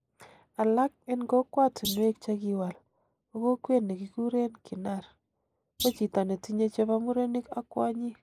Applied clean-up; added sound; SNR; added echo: neural mask model Resemble Enhance denoiser.